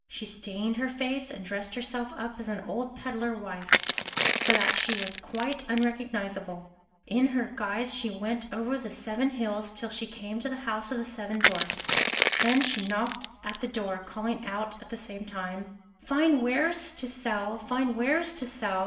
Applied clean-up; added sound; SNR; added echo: none; Crushing; -3 dB; reverberation time 0.9 s.